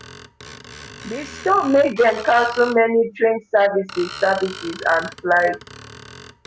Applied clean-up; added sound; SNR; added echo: none; Screech; 17 dB; none.